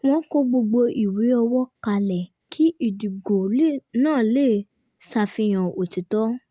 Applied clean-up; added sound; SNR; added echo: none; none; none; none.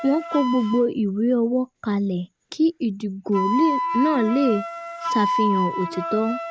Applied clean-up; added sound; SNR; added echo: none; Wind instrument, woodwind instrument; 6 dB; none.